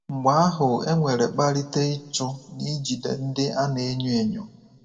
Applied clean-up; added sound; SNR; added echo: none; none; none; reverberation time 1.0 s.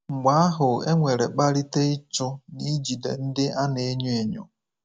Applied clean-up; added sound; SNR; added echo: none; none; none; none.